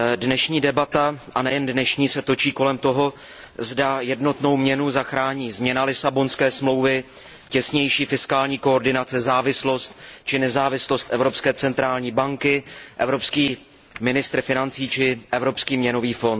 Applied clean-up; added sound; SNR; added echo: none; none; none; none.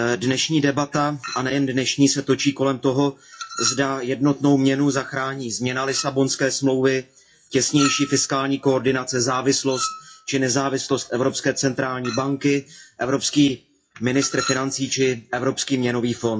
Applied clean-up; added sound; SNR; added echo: classical method WPE with log-MMSE.